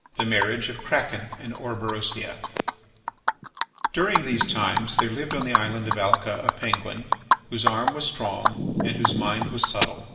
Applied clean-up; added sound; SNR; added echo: none; Animal; -1 dB; reverberation time 1.9 s.